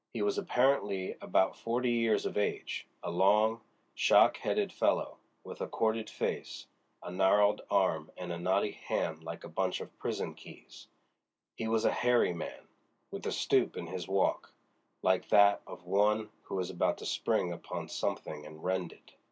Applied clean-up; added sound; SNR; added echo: none; none; none; none.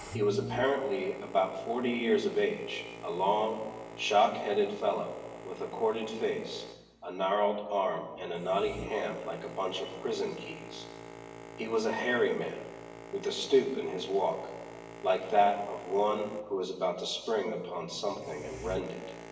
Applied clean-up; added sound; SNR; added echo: none; Boat, Water vehicle; 14 dB; reverberation time 1.1 s.